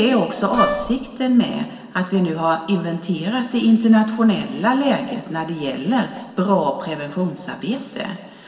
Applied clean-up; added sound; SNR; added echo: none; Wind instrument, woodwind instrument; 5 dB; reverberation time 2.6 s.